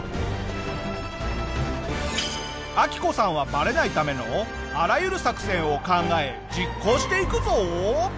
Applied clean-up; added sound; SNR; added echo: none; none; none; none.